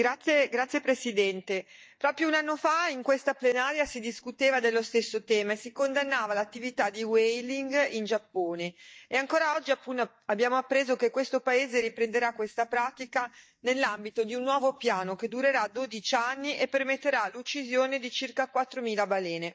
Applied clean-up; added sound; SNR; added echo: neural mask model DeepFilterNet 3.